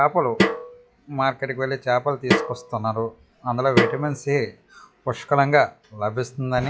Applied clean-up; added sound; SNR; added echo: classical method log-MMSE.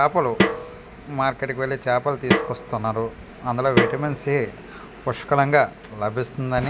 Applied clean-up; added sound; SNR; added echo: none; Snare drum; 3 dB; none.